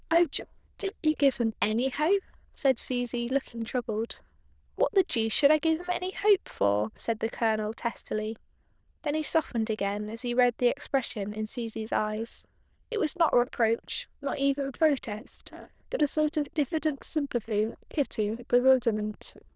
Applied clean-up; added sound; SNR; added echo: neural diffusion model UNIVERSE++.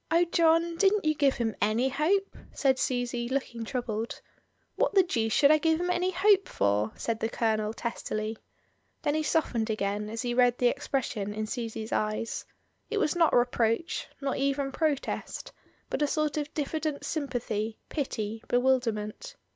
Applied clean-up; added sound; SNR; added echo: none; none; none; none.